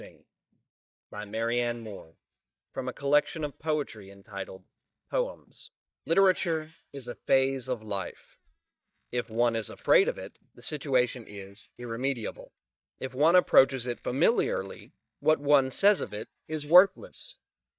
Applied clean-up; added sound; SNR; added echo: neural mask model DeepFilterNet 3.